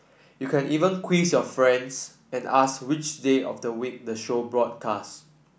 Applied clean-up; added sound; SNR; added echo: none; none; none; none.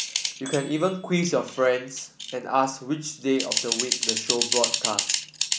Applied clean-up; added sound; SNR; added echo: none; Typing; 2 dB; none.